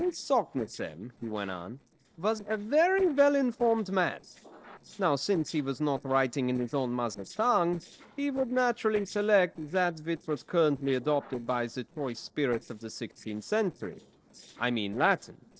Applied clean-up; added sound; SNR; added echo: neural separator model SepFormer DNS4.